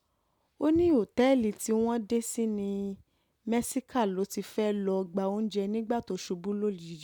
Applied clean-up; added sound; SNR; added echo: none; none; none; none.